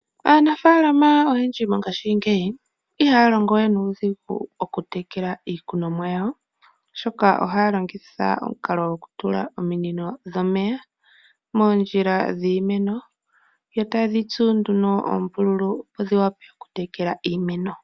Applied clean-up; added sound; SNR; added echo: none; none; none; none.